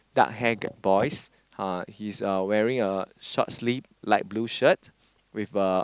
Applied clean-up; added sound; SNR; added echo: none; none; none; none.